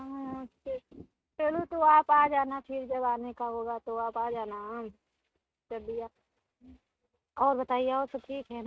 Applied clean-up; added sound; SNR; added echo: neural mask model RNNoise.